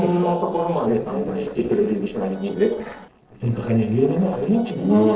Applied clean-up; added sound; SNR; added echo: neural separator model SepFormer DNS4.